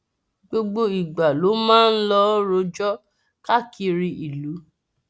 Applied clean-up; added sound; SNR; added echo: none; none; none; none.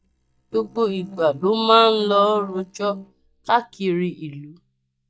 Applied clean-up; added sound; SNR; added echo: neural mask model DeepFilterNet 3.